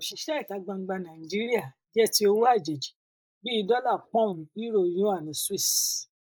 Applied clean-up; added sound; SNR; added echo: neural mask model Resemble Enhance denoiser.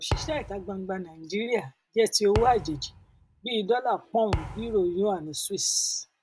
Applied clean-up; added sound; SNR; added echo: none; Thump, thud; 10 dB; none.